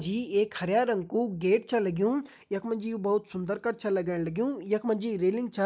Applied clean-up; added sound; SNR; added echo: none; none; none; none.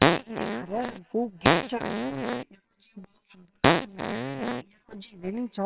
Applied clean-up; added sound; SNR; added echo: neural separator model SepFormer WHAMR!.